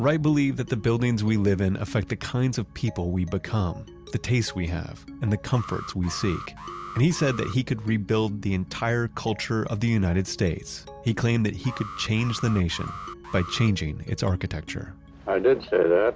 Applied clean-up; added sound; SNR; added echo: none; Alarm; 16 dB; none.